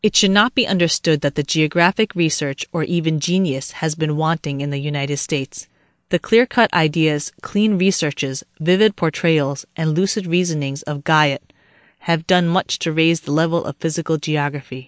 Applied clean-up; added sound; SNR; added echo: none; none; none; none.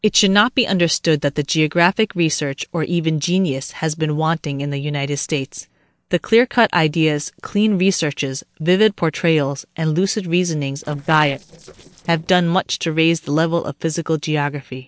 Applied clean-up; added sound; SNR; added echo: neural separator model SepFormer DNS4.